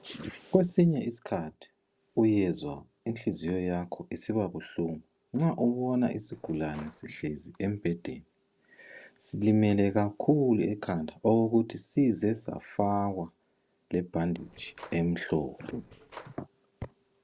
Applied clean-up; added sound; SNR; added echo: neural separator model SepFormer DNS4.